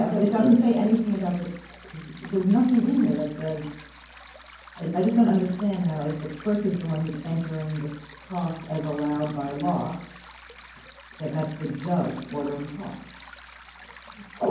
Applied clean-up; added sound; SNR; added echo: none; Stream; 17 dB; reverberation time 0.9 s.